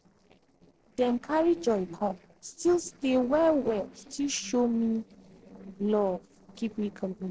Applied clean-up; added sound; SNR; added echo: neural separator model SepFormer DNS4.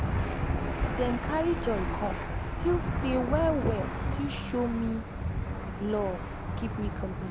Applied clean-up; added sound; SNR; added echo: none; Engine / Aircraft; 0 dB; none.